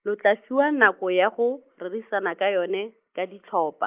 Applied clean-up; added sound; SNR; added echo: neural mask model Resemble Enhance denoiser.